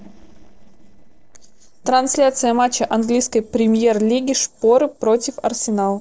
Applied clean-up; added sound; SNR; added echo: neural separator model SepFormer DNS4.